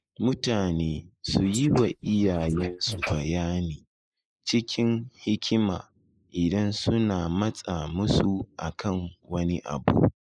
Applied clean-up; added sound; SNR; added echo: neural mask model Resemble Enhance denoiser.